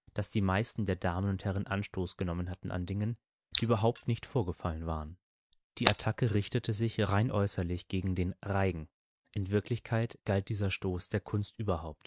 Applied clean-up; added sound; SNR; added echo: neural mask model Resemble Enhance denoiser.